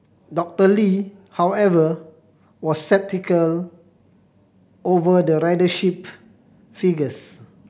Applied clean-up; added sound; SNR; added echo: none; none; none; none.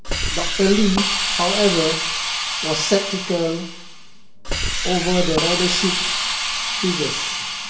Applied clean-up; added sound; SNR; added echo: none; Hiss; 0 dB; reverberation time 0.5 s.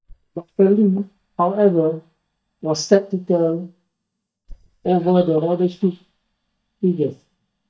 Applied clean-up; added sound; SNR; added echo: neural mask model DeepFilterNet 3.